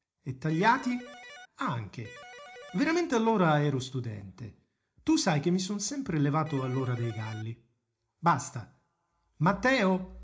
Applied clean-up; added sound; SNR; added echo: none; Electric guitar; 17 dB; reverberation time 0.4 s.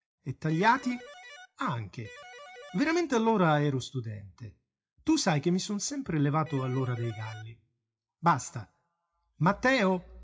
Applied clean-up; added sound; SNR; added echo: classical method WPE with log-MMSE.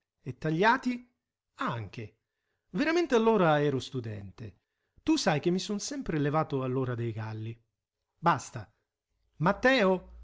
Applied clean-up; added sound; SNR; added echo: none; none; none; none.